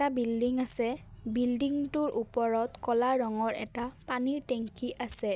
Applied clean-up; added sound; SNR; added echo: none; none; none; none.